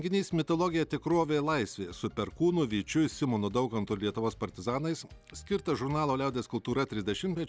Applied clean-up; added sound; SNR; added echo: none; none; none; none.